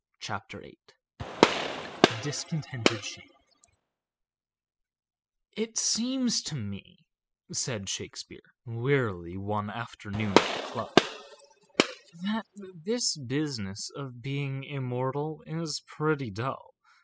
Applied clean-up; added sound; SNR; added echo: classical method spectral subtraction.